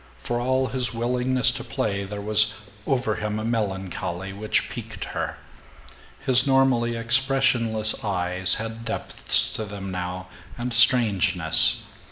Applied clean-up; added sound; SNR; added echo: none; none; none; reverberation time 3.0 s.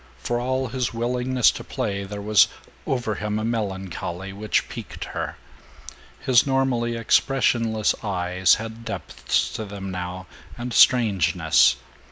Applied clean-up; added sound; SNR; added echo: none; none; none; none.